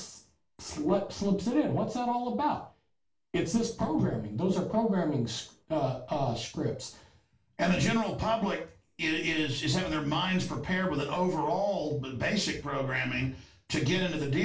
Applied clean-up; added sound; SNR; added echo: none; none; none; reverberation time 0.3 s.